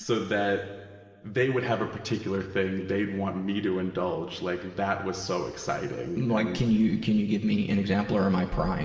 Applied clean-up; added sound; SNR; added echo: none; none; none; reverberation time 1.7 s.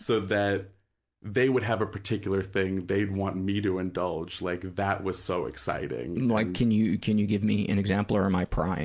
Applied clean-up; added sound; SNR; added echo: none; none; none; none.